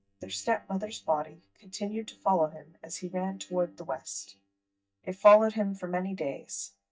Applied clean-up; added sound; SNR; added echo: neural mask model DeepFilterNet 3.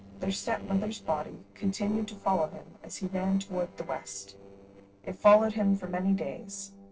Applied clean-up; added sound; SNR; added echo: neural separator model SepFormer DNS4.